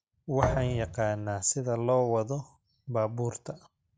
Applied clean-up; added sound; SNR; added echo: neural mask model RNNoise.